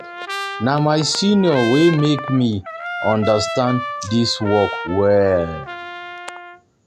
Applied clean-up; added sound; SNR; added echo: none; Trumpet; 10 dB; none.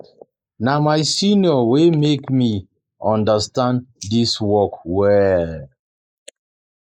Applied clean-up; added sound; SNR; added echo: neural mask model Resemble Enhance denoiser.